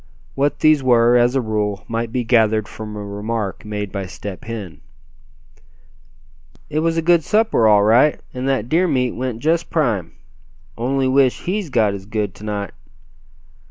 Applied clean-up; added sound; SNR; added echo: none; none; none; none.